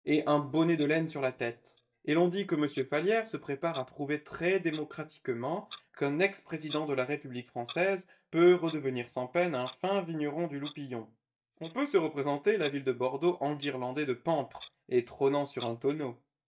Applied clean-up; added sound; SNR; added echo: neural mask model DeepFilterNet 3.